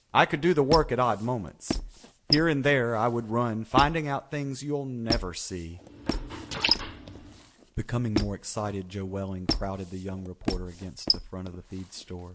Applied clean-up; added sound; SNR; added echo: none; Squeak + Liquid; 5 dB; none.